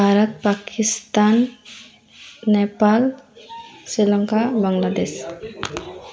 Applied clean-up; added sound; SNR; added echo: none; none; none; reverberation time 0.5 s.